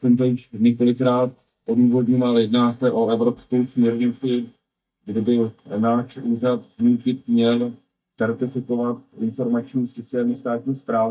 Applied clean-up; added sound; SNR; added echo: neural mask model DeepFilterNet 3.